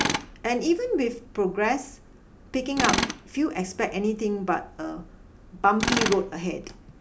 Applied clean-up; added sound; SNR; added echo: none; Tools; 6 dB; none.